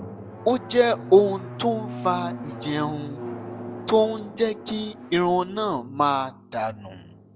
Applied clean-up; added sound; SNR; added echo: none; Drum; 13 dB; none.